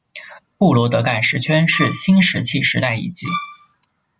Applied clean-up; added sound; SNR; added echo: none; Bowed string instrument; 10 dB; none.